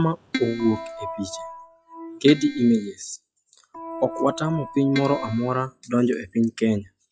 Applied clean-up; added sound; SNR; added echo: classical method log-MMSE.